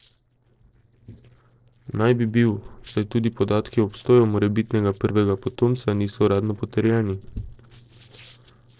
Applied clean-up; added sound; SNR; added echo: neural separator model SepFormer DNS4.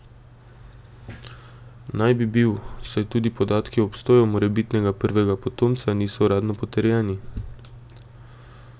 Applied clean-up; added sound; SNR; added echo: none; none; none; none.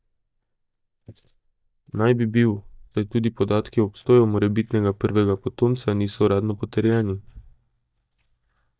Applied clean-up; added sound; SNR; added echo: neural mask model DeepFilterNet 3.